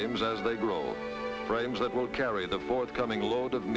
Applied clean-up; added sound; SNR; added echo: none; none; none; none.